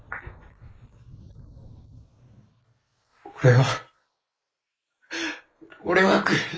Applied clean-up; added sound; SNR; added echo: neural mask model Resemble Enhance denoiser.